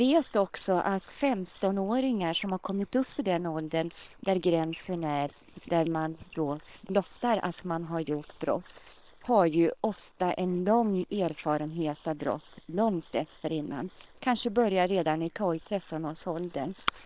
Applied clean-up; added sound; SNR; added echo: neural separator model SepFormer WHAM!.